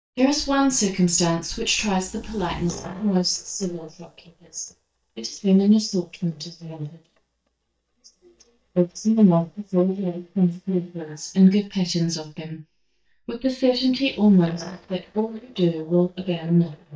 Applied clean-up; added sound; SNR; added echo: neural mask model DeepFilterNet 3.